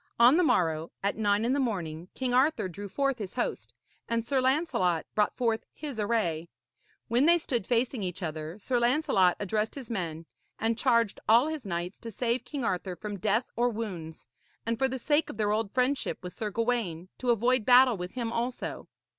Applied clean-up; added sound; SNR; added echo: none; none; none; none.